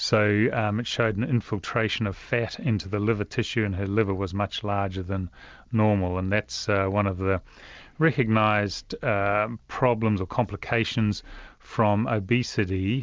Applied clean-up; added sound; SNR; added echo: none; none; none; none.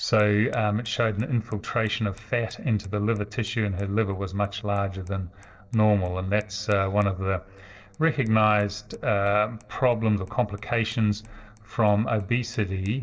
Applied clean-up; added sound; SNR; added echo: neural separator model SepFormer DNS4.